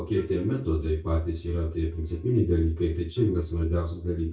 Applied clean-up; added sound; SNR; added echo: neural mask model DeepFilterNet 3.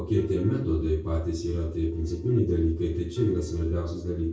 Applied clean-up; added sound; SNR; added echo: neural separator model SepFormer DNS4.